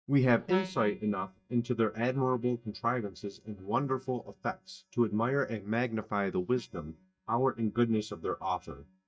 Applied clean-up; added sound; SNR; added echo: neural mask model DeepFilterNet 3.